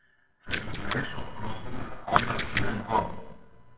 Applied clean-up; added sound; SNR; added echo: neural separator model SepFormer WHAMR!.